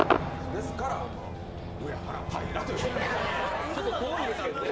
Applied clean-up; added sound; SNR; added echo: none; Crowd / Cheering / Fireworks; 1 dB; none.